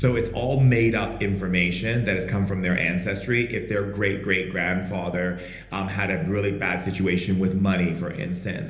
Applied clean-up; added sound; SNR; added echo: none; Bass guitar; 18 dB; reverberation time 1.0 s.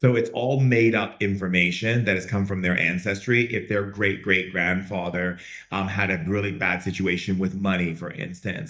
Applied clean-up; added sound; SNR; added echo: neural mask model DeepFilterNet 3.